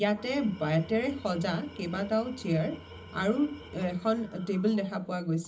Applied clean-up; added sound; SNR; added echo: none; Tools; 19 dB; reverberation time 0.4 s.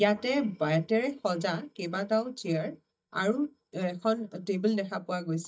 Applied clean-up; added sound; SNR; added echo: neural mask model DeepFilterNet 3.